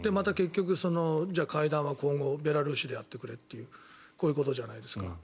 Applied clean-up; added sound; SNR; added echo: none; none; none; none.